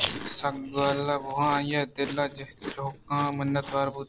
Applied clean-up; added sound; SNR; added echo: none; Chewing, mastication; 10 dB; none.